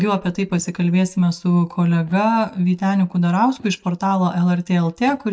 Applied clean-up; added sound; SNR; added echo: neural mask model DeepFilterNet 3.